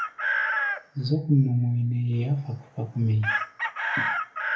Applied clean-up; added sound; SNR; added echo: none; Chicken, rooster; 4 dB; reverberation time 0.3 s.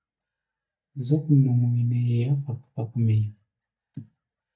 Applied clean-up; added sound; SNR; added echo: neural mask model DeepFilterNet 3.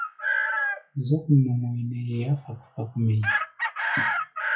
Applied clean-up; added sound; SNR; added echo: classical method WPE with log-MMSE.